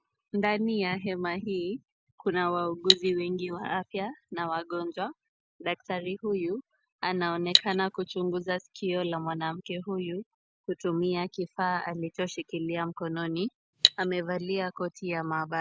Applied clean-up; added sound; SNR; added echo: none; Cutlery, silverware; -3 dB; none.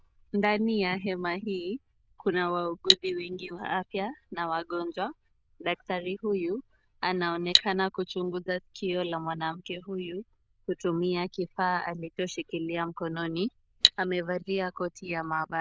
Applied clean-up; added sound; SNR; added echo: neural diffusion model UNIVERSE++.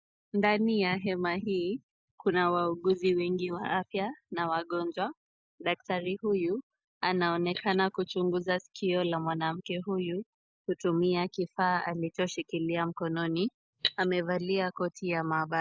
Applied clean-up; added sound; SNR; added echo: neural mask model DeepFilterNet 3.